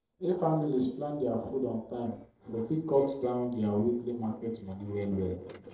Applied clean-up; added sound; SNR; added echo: neural separator model SepFormer DNS4.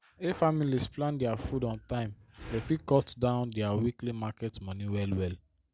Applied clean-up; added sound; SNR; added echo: none; none; none; none.